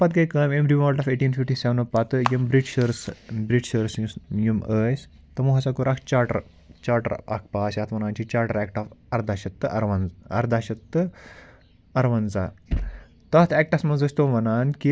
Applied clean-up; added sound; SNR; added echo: none; Camera; 11 dB; none.